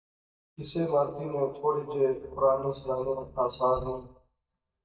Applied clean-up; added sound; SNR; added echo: neural mask model DeepFilterNet 3.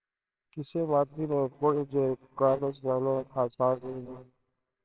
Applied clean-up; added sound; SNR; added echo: neural separator model SepFormer WHAMR!.